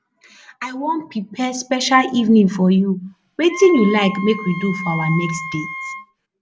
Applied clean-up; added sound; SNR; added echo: none; Wind instrument, woodwind instrument; 11 dB; none.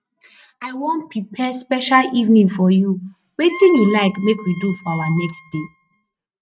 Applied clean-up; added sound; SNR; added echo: neural mask model RNNoise.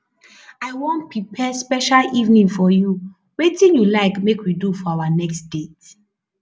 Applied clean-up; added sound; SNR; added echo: none; none; none; none.